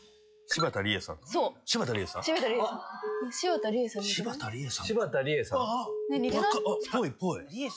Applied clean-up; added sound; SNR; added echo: classical method log-MMSE.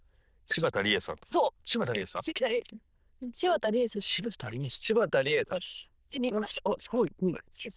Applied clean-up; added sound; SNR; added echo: neural diffusion model UNIVERSE++.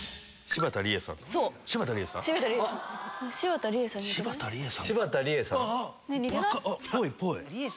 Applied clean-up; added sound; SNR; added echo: none; none; none; none.